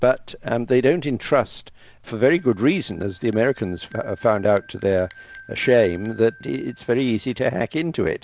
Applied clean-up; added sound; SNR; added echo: none; Bell; 11 dB; none.